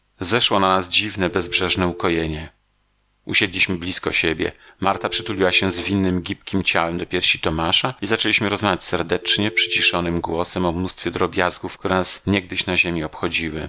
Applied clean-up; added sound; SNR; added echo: none; Telephone; 14 dB; none.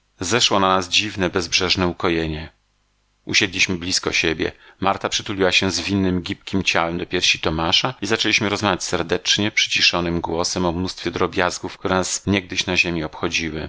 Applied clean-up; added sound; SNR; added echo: none; none; none; none.